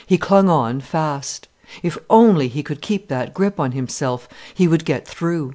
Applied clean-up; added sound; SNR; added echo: none; none; none; none.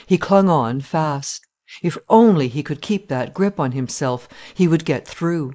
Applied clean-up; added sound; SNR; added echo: neural mask model Resemble Enhance denoiser.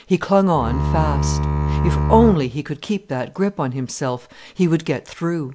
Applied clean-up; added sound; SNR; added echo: none; Bowed string instrument; 0 dB; none.